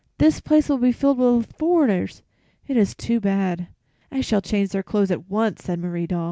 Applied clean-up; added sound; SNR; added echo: none; none; none; none.